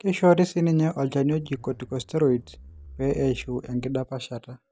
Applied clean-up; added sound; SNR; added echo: none; Zipper (clothing); 20 dB; none.